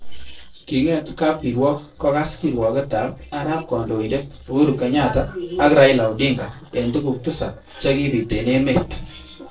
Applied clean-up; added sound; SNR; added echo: neural separator model SepFormer DNS4.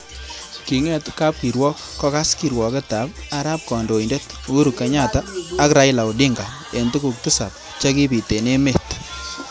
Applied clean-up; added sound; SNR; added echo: none; none; none; none.